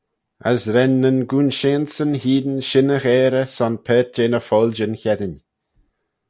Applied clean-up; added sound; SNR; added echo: none; none; none; none.